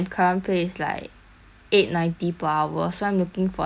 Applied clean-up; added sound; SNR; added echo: none; none; none; none.